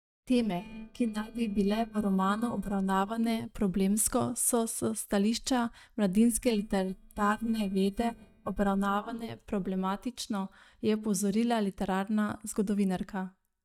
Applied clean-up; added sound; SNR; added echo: neural mask model DeepFilterNet 3.